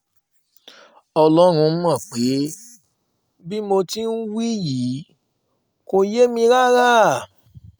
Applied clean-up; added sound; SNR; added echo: none; none; none; none.